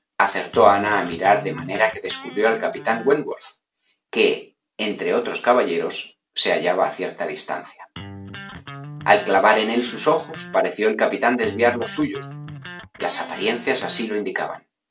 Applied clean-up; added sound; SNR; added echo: none; Electric guitar; 15 dB; none.